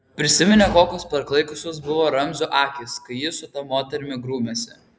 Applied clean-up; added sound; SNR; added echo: none; none; none; none.